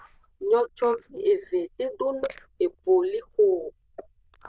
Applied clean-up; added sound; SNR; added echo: neural diffusion model UNIVERSE++.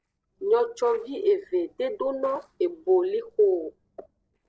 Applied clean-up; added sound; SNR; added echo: neural separator model SepFormer DNS4.